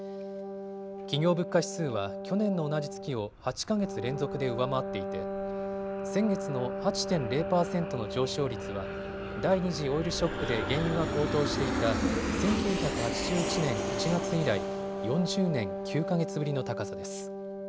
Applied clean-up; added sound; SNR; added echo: none; Wind instrument, woodwind instrument + Aircraft; 2 dB; none.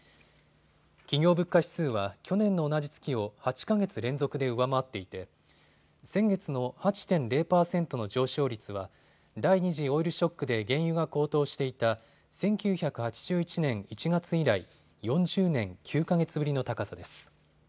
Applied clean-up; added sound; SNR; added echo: none; none; none; none.